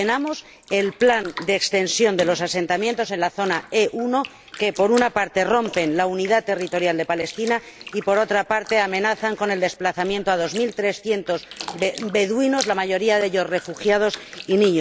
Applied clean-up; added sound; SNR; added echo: none; Bathtub (filling or washing); 18 dB; none.